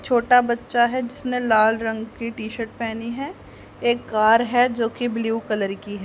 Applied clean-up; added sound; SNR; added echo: none; none; none; none.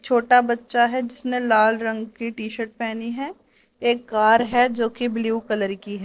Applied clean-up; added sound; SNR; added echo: neural separator model SepFormer DNS4.